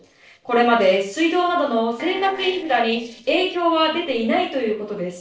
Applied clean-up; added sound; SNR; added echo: neural separator model SepFormer DNS4.